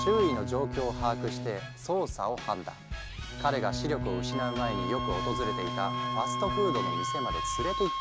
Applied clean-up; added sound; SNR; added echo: none; Bowed string instrument + Wind instrument, woodwind instrument; 2 dB; none.